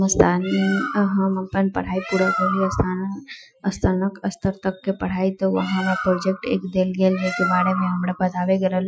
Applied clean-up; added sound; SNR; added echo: classical method Wiener filter.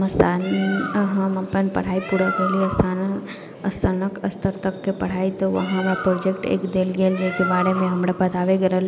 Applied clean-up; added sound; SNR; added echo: none; Bird; 11 dB; none.